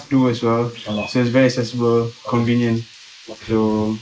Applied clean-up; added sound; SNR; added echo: neural mask model Resemble Enhance denoiser.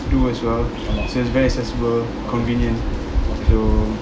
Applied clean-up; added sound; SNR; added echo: none; none; none; none.